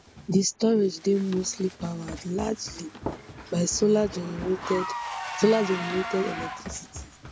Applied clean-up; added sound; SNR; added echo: none; Run + Engine / Car; 10 dB; none.